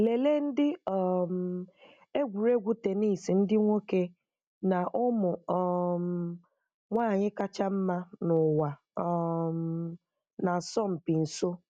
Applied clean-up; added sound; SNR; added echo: none; none; none; none.